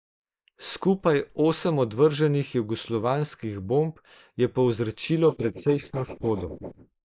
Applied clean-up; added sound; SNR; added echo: neural mask model Resemble Enhance denoiser.